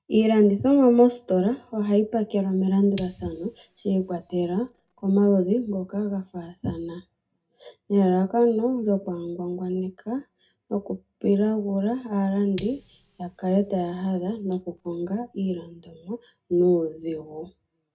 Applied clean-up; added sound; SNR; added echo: none; Glockenspiel; 3 dB; reverberation time 0.2 s.